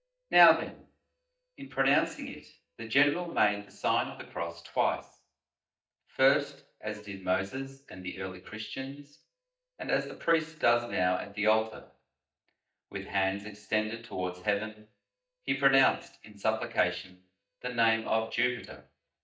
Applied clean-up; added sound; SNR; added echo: neural mask model DeepFilterNet 3.